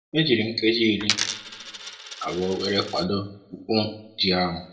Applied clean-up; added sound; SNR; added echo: none; Coin (dropping); 7 dB; reverberation time 0.5 s.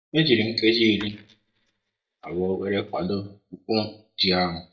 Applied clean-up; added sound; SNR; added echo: neural mask model DeepFilterNet 3.